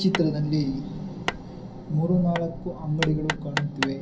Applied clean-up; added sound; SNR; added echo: none; Hammer; 8 dB; reverberation time 0.3 s.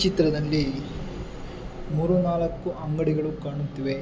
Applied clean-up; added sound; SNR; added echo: none; none; none; none.